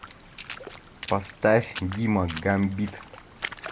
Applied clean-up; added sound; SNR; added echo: none; Water / Splash, splatter; 13 dB; none.